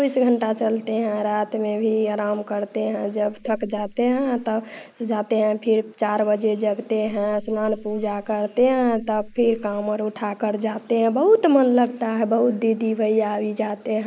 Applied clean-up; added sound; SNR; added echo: neural mask model Resemble Enhance denoiser.